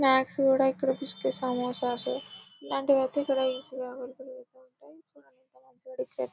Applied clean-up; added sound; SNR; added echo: none; none; none; none.